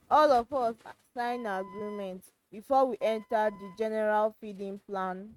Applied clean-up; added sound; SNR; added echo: neural mask model RNNoise.